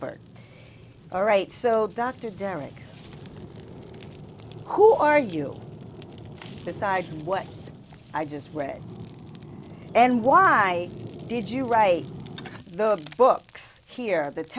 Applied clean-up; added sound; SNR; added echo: none; Fire; 16 dB; none.